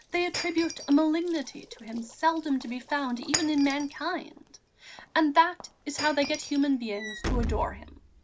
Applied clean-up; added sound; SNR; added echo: none; Shatter + Walk, footsteps / Slam; 10 dB; none.